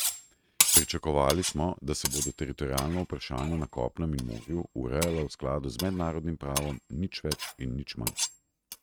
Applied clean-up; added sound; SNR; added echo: neural mask model RNNoise.